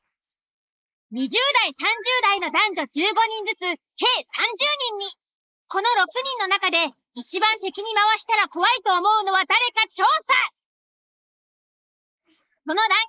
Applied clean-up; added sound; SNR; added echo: neural mask model Resemble Enhance denoiser.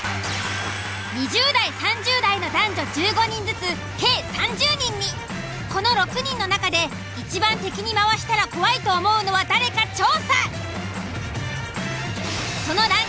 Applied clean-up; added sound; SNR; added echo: none; Sliding door; 17 dB; none.